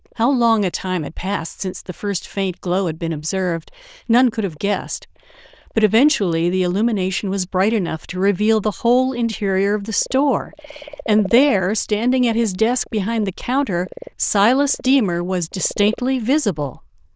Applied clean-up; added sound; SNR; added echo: neural diffusion model UNIVERSE++.